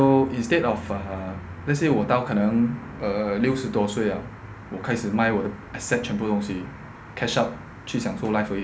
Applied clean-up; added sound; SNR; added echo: none; none; none; none.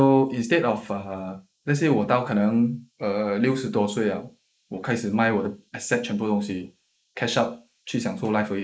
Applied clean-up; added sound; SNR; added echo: neural mask model Resemble Enhance denoiser.